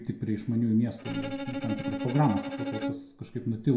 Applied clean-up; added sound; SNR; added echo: none; Bowed string instrument; 7 dB; reverberation time 0.6 s.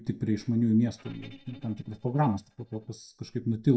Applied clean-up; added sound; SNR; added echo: neural mask model DeepFilterNet 3.